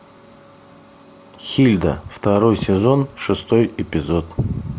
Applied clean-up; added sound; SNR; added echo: none; none; none; none.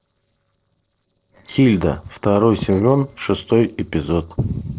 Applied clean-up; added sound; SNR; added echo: neural separator model SepFormer DNS4.